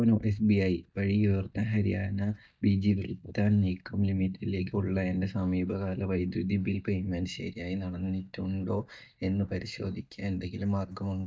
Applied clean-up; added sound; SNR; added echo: neural mask model DeepFilterNet 3.